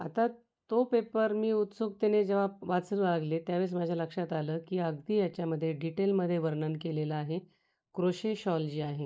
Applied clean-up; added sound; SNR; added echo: neural mask model Resemble Enhance denoiser.